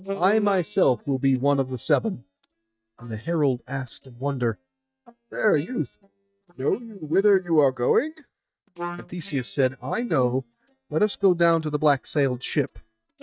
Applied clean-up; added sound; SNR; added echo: neural mask model DeepFilterNet 3.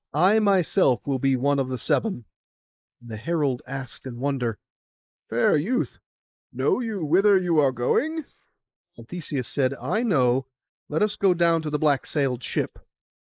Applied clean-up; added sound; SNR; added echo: neural mask model Resemble Enhance denoiser.